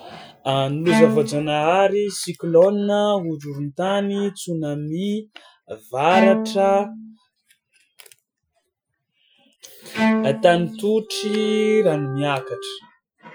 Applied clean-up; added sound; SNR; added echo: classical method Wiener filter.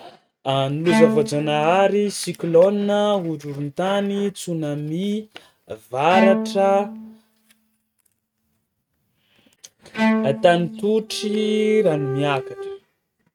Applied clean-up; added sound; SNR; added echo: neural mask model RNNoise.